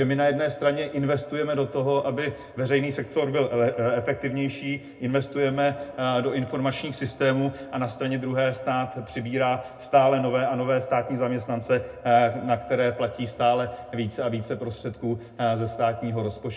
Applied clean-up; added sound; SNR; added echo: none; none; none; reverberation time 0.2 s.